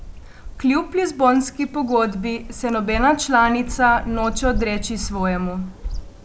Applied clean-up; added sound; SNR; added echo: none; Bird vocalization, bird call, bird song; 10 dB; none.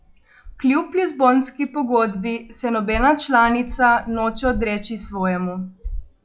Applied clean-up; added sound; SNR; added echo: classical method log-MMSE.